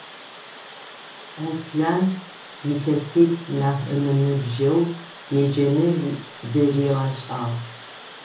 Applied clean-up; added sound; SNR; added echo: none; Water; 18 dB; reverberation time 1.0 s.